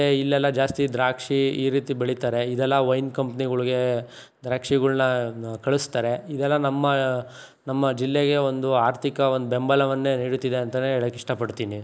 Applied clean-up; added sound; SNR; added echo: none; none; none; none.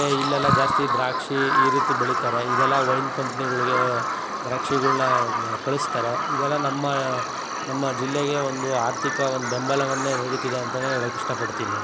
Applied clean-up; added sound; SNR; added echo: none; Bird vocalization, bird call, bird song; -1 dB; none.